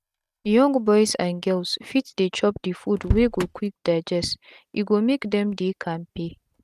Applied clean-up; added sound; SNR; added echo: neural mask model RNNoise.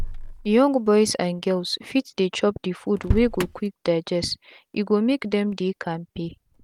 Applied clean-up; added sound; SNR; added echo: none; Motor vehicle (road); 11 dB; none.